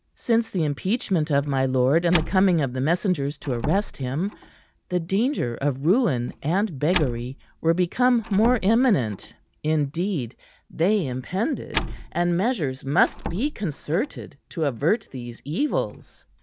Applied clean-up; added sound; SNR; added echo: none; Slam; 13 dB; none.